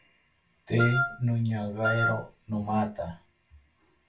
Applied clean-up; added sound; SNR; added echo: none; Wind instrument, woodwind instrument; 0 dB; reverberation time 0.2 s.